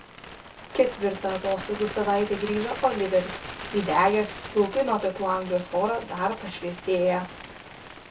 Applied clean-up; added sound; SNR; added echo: none; Bird; 12 dB; reverberation time 0.2 s.